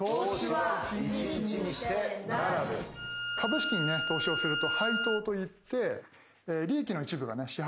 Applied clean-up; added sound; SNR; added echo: none; Bowed string instrument; 1 dB; none.